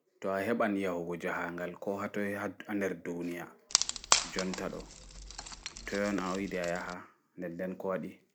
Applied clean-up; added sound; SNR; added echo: none; Wood; 0 dB; none.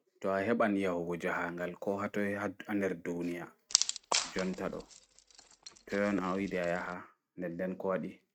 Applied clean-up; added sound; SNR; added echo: neural mask model RNNoise.